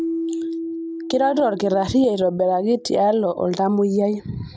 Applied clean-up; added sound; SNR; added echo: none; Keyboard (musical); 11 dB; none.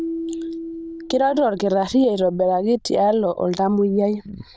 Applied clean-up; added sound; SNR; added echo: neural diffusion model UNIVERSE++.